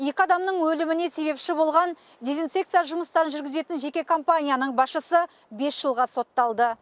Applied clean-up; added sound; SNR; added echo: none; none; none; none.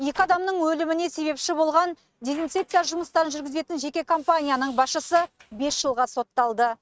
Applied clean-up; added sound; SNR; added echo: neural mask model RNNoise.